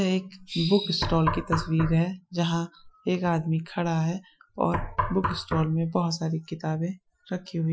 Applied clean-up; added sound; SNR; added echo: classical method Wiener filter.